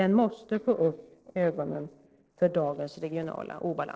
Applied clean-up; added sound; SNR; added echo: neural separator model SepFormer DNS4.